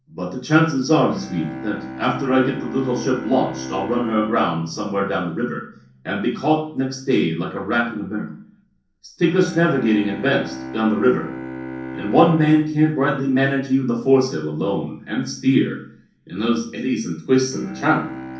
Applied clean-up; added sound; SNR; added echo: none; Bowed string instrument; 14 dB; reverberation time 0.6 s.